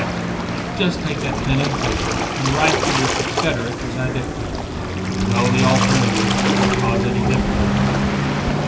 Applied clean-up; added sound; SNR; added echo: none; Waves, surf; -4 dB; reverberation time 0.8 s.